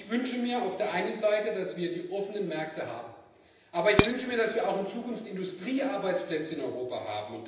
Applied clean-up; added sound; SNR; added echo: none; Dishes, pots, and pans; -3 dB; reverberation time 0.9 s.